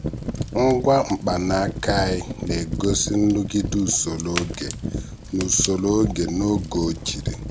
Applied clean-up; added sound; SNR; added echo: none; Fire; 6 dB; none.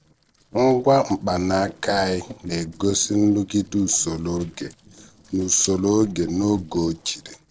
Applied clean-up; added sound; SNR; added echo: neural separator model SepFormer DNS4.